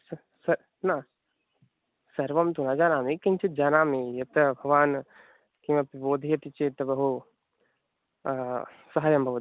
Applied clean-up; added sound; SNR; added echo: none; none; none; none.